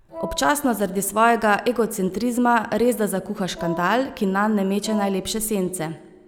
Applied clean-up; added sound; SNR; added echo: none; Wind instrument, woodwind instrument; 14 dB; none.